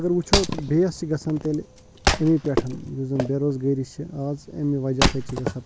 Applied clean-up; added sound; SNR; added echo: none; Wood; 3 dB; none.